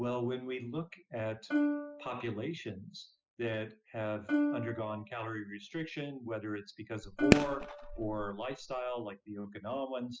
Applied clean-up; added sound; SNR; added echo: classical method spectral subtraction.